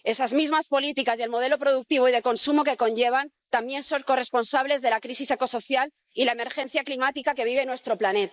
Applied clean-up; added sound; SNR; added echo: neural mask model Resemble Enhance denoiser.